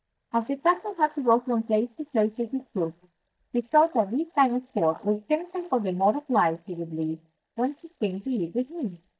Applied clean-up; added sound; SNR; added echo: neural mask model DeepFilterNet 3.